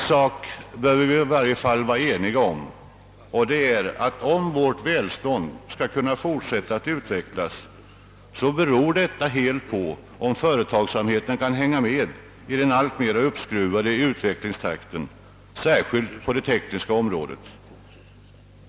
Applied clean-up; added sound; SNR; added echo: none; none; none; none.